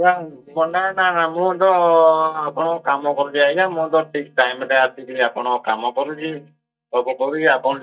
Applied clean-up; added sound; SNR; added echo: neural mask model DeepFilterNet 3.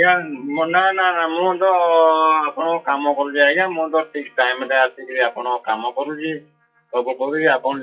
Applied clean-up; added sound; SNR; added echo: classical method WPE with log-MMSE.